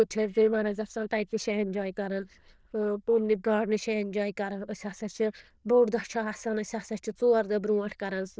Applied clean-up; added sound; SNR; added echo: neural diffusion model UNIVERSE++.